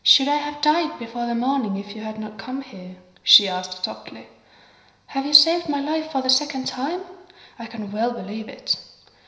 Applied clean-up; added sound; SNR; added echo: none; none; none; reverberation time 0.9 s.